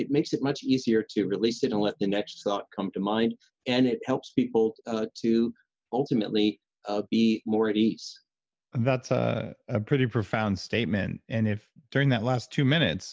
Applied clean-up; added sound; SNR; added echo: none; none; none; none.